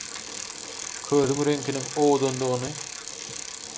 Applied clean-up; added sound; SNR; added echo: none; Bicycle; 9 dB; none.